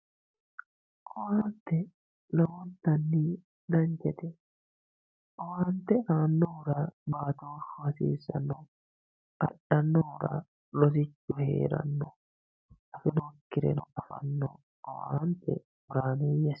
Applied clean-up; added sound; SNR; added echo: none; none; none; none.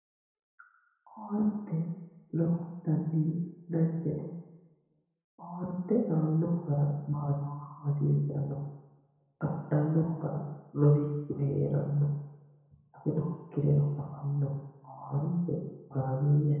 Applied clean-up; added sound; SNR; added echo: none; none; none; reverberation time 1.0 s.